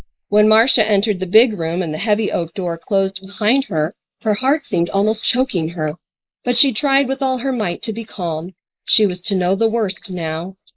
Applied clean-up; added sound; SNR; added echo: neural mask model Resemble Enhance denoiser.